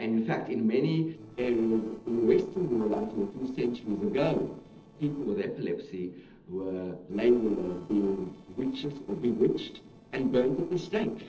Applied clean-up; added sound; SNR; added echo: neural separator model SepFormer DNS4.